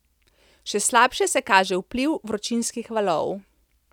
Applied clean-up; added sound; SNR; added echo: none; none; none; none.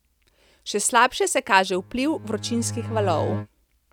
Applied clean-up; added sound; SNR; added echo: none; Bowed string instrument; 7 dB; none.